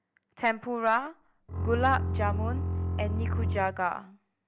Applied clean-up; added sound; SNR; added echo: none; Bowed string instrument; -1 dB; none.